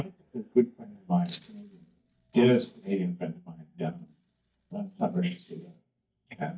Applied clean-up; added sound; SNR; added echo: neural mask model DeepFilterNet 3.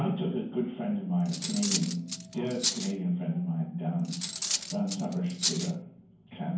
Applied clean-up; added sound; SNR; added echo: none; Cutlery, silverware; 3 dB; reverberation time 0.9 s.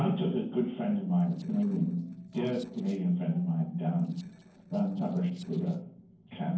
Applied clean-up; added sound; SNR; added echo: neural separator model SepFormer DNS4.